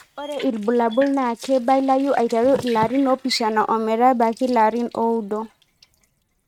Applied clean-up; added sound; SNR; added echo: neural mask model RNNoise.